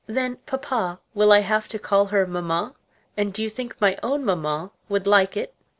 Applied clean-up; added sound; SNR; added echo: none; none; none; none.